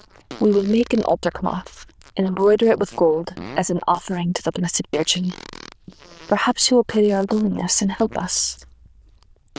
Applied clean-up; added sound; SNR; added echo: neural diffusion model UNIVERSE++.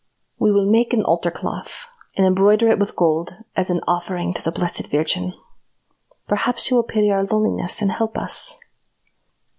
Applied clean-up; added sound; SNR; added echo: none; none; none; none.